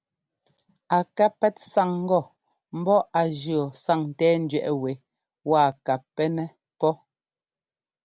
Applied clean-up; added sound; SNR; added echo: none; none; none; none.